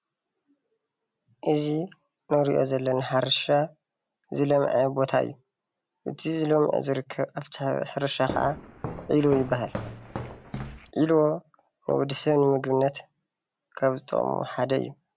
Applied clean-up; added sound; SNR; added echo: none; Walk, footsteps; 10 dB; none.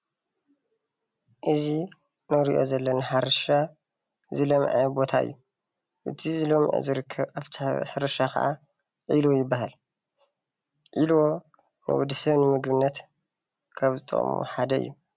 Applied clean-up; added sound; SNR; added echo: none; none; none; none.